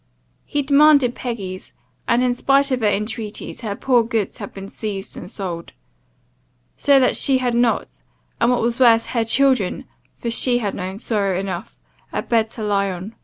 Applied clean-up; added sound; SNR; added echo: none; none; none; none.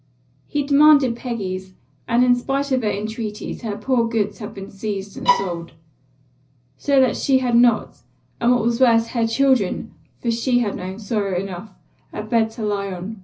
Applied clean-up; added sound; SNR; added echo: none; Bowed string instrument; 0 dB; reverberation time 0.4 s.